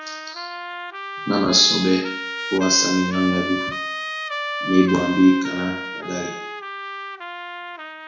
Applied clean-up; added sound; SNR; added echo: none; Trumpet; 7 dB; reverberation time 0.7 s.